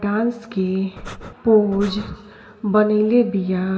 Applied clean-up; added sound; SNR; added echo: none; Breathing; 14 dB; reverberation time 1.7 s.